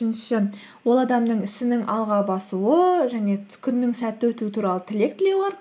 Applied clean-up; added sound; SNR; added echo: none; none; none; none.